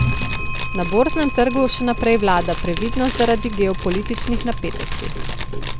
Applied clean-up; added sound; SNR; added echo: none; Fire + Clock; 2 dB; none.